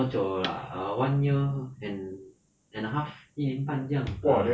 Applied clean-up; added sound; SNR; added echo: none; none; none; none.